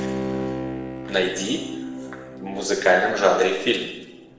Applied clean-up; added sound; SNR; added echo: none; Bowed string instrument; 8 dB; reverberation time 0.9 s.